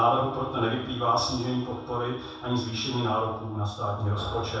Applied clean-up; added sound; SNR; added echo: none; Wind instrument, woodwind instrument; 19 dB; reverberation time 0.7 s.